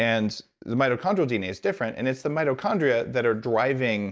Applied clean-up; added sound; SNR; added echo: none; none; none; none.